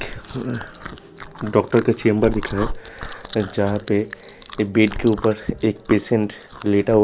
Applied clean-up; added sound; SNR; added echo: none; Chewing, mastication; 13 dB; none.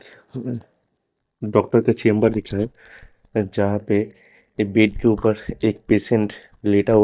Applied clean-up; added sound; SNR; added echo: neural mask model DeepFilterNet 3.